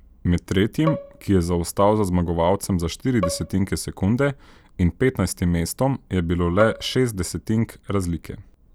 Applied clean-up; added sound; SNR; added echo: none; Bowed string instrument; 13 dB; none.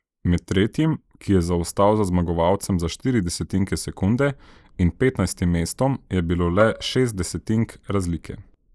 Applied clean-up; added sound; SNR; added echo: neural mask model Resemble Enhance denoiser.